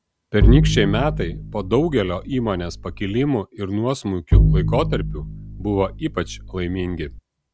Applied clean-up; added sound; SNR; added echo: none; Bowed string instrument; -2 dB; none.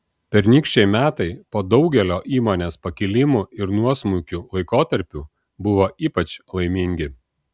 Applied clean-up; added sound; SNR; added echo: none; none; none; none.